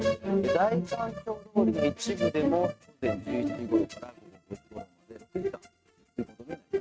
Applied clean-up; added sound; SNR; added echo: neural mask model RNNoise.